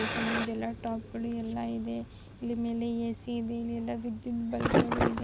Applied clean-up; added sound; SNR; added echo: none; Fire; 2 dB; none.